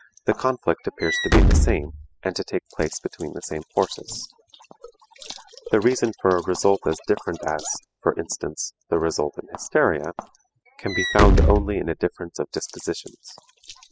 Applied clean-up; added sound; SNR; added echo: classical method spectral subtraction.